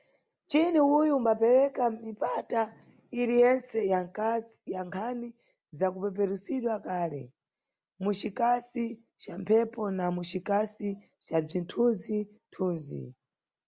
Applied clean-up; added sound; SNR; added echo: none; none; none; none.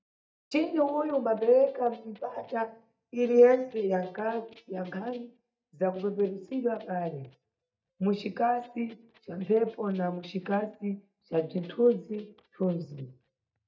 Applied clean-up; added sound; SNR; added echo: neural mask model DeepFilterNet 3.